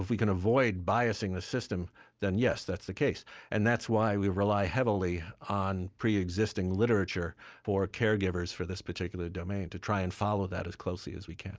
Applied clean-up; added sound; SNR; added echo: none; none; none; none.